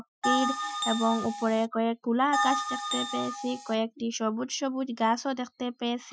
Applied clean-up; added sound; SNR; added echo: classical method Wiener filter.